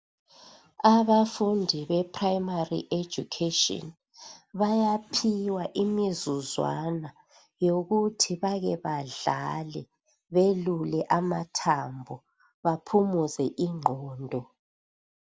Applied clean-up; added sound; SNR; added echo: none; none; none; none.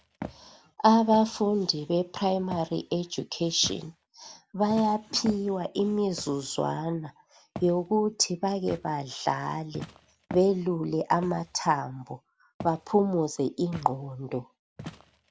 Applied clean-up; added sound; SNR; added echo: none; Walk, footsteps; 18 dB; none.